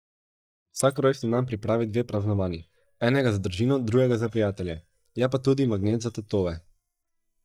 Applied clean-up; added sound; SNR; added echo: neural mask model DeepFilterNet 3.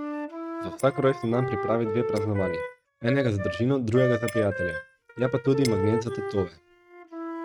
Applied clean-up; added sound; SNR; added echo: neural mask model RNNoise.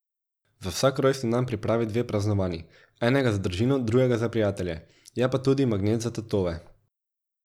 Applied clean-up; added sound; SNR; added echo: none; none; none; none.